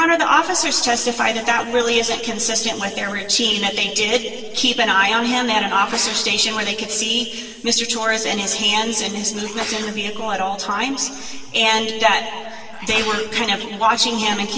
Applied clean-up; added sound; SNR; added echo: neural separator model SepFormer DNS4.